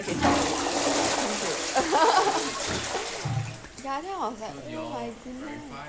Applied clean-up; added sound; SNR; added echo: none; Toilet flush / Water; 0 dB; none.